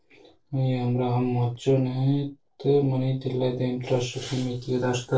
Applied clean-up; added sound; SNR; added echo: neural separator model SepFormer DNS4.